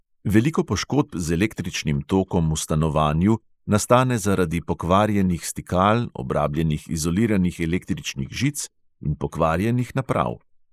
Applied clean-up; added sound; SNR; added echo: neural mask model Resemble Enhance denoiser.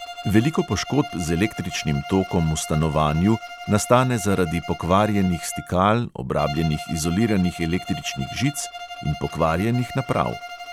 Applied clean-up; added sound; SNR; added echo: none; Bowed string instrument; 14 dB; none.